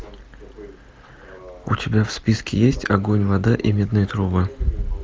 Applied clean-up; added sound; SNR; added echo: none; none; none; none.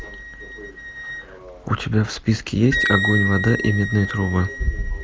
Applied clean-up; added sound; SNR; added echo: none; Wind instrument, woodwind instrument; 7 dB; none.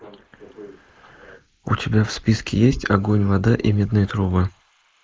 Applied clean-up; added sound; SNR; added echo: neural mask model Resemble Enhance denoiser.